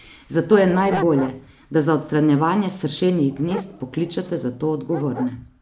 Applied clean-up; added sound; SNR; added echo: none; Dog; 15 dB; none.